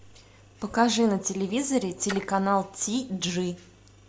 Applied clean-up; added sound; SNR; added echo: none; Splash, splatter; 15 dB; none.